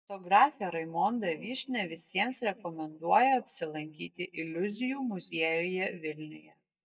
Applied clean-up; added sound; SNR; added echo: neural mask model DeepFilterNet 3.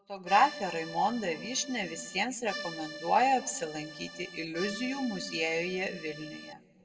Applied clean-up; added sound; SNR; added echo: none; Accordion; 12 dB; reverberation time 1.1 s.